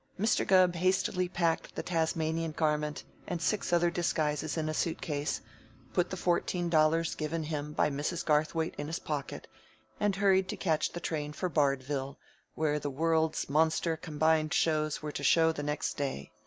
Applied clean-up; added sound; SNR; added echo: none; none; none; none.